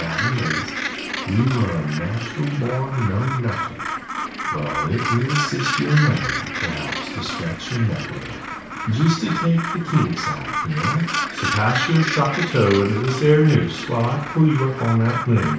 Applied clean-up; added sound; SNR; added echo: none; Gull, seagull; 6 dB; reverberation time 0.6 s.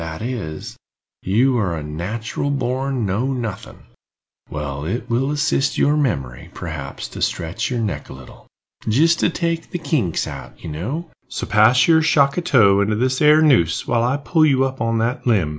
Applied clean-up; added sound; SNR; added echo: none; none; none; none.